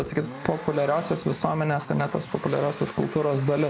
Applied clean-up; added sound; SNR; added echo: none; Accelerating, revving, vroom; 14 dB; none.